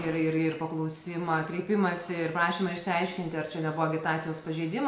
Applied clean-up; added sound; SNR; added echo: none; none; none; none.